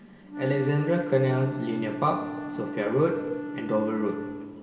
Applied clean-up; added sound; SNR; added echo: none; Wind instrument, woodwind instrument; 8 dB; reverberation time 2.8 s.